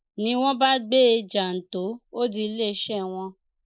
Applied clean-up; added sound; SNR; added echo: neural mask model Resemble Enhance denoiser.